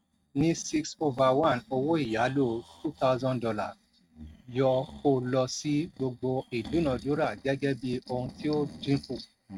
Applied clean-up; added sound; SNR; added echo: neural mask model RNNoise.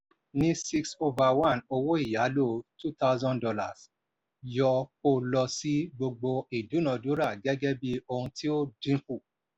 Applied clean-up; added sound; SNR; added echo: none; none; none; none.